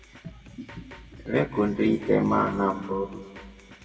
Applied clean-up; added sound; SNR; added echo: none; Drum kit; 20 dB; reverberation time 1.7 s.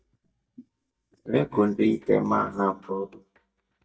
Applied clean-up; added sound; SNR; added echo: neural mask model DeepFilterNet 3.